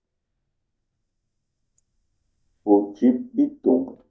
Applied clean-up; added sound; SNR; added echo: neural mask model DeepFilterNet 3.